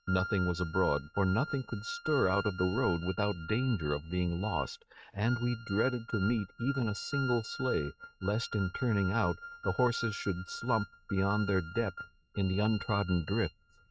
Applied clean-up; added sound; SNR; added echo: neural mask model RNNoise.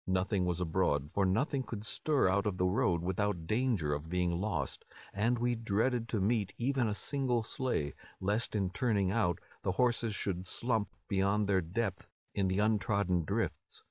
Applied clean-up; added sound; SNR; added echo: none; none; none; none.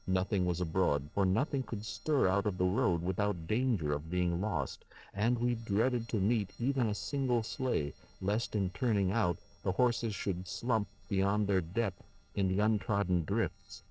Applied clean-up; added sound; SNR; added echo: neural separator model SepFormer DNS4.